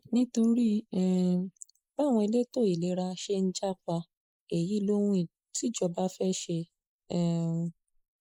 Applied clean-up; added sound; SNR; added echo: neural mask model Resemble Enhance denoiser.